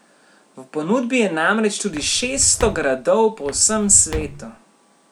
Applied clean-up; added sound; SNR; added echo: none; Walk, footsteps; 13 dB; none.